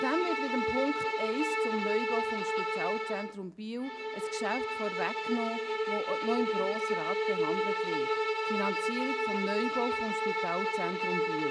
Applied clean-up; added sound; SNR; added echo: none; Bowed string instrument; -4 dB; none.